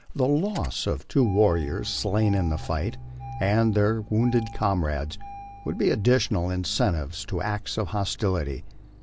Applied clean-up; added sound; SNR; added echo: none; Engine starting; 17 dB; none.